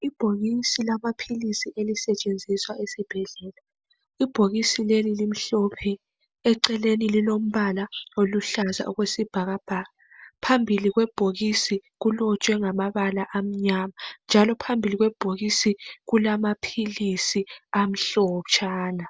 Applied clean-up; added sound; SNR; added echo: none; none; none; none.